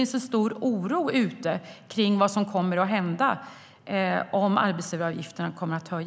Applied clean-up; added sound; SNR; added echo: none; none; none; none.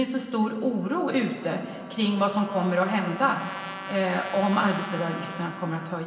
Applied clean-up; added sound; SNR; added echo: none; Trumpet; 14 dB; reverberation time 2.5 s.